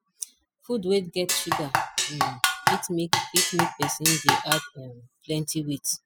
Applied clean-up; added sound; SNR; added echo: classical method spectral subtraction.